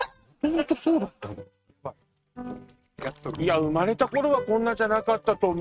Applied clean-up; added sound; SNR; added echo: neural mask model RNNoise.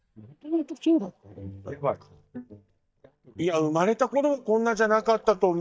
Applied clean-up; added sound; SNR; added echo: neural mask model DeepFilterNet 3.